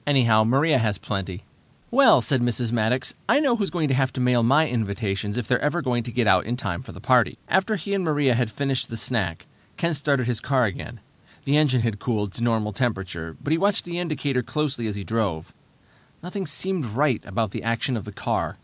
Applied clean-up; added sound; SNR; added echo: none; none; none; none.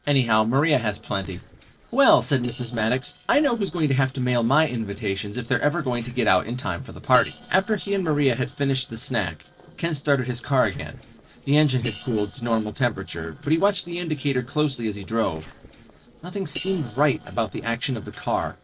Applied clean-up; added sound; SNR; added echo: neural separator model SepFormer DNS4.